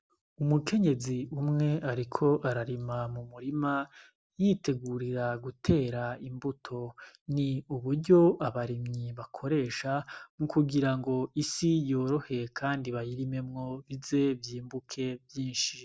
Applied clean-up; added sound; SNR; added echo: none; none; none; none.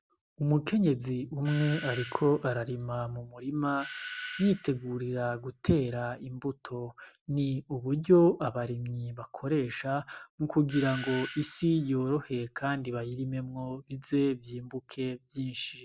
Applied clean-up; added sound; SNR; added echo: none; Doorbell; 12 dB; none.